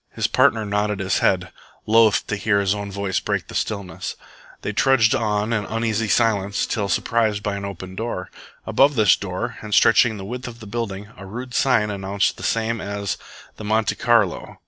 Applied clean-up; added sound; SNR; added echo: neural separator model SepFormer DNS4.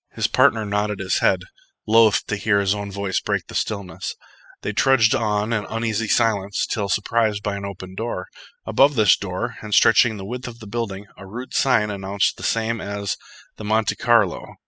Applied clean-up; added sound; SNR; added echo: classical method spectral subtraction.